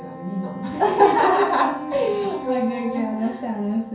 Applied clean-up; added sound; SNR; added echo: none; Wind instrument, woodwind instrument; 15 dB; reverberation time 0.6 s.